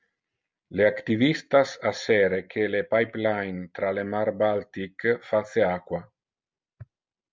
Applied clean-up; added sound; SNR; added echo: none; none; none; none.